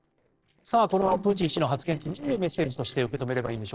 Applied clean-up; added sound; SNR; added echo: neural separator model SepFormer DNS4.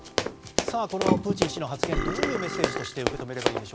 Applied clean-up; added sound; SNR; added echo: none; Run + Burping, eructation; -4 dB; none.